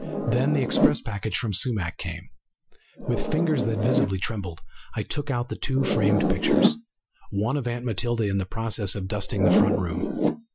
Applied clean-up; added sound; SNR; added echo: classical method Wiener filter.